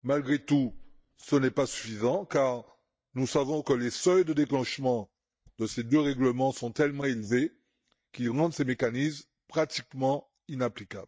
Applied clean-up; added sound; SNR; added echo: neural mask model DeepFilterNet 3.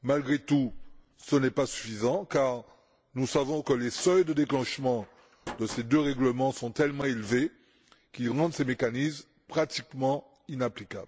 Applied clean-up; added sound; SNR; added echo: none; Slam; 19 dB; none.